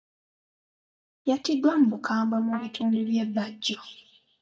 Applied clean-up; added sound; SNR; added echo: neural mask model DeepFilterNet 3.